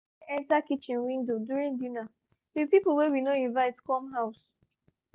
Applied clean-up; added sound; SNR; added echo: none; none; none; none.